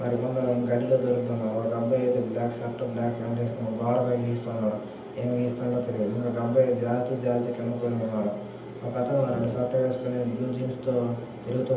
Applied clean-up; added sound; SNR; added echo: none; none; none; reverberation time 0.7 s.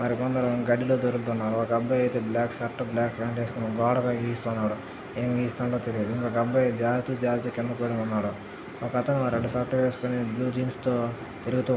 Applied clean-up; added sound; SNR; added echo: none; none; none; none.